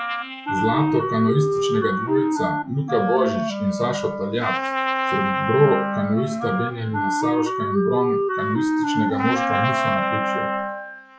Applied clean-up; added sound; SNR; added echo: classical method log-MMSE.